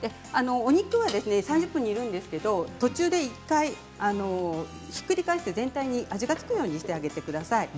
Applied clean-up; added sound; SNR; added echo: none; none; none; none.